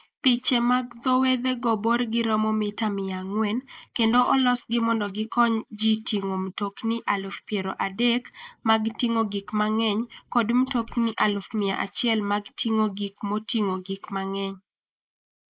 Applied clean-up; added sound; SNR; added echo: neural mask model Resemble Enhance denoiser.